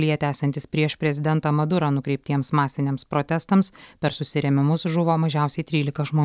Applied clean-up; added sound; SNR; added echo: none; none; none; none.